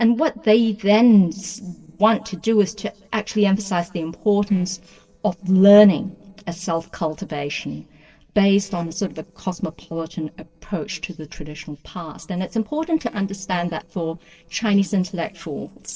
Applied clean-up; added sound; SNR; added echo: neural separator model SepFormer DNS4.